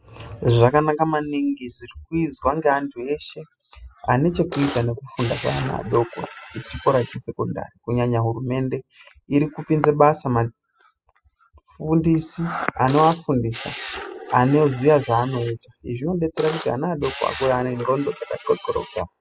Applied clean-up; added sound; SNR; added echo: classical method spectral subtraction.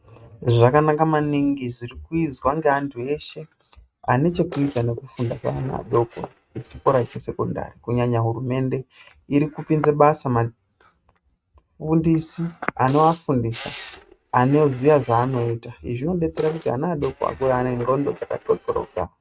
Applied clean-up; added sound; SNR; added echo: neural mask model RNNoise.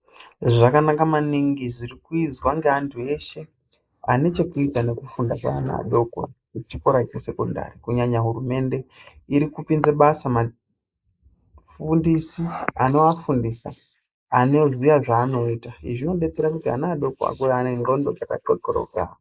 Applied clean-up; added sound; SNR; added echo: neural mask model Resemble Enhance denoiser.